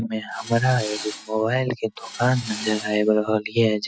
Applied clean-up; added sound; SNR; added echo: none; Tools; 14 dB; none.